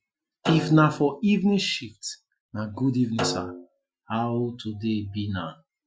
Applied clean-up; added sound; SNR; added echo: classical method Wiener filter.